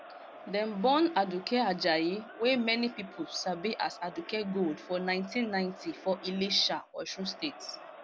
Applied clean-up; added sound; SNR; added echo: none; Crowd; 16 dB; none.